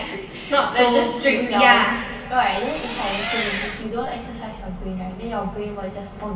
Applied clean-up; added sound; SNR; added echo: none; Engine; 5 dB; reverberation time 2.5 s.